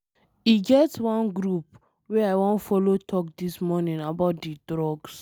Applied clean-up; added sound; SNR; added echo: none; none; none; none.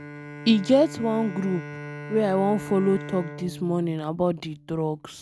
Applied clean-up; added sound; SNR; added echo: none; Bowed string instrument; 13 dB; none.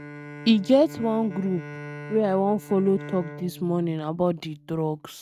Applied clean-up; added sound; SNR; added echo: neural mask model RNNoise.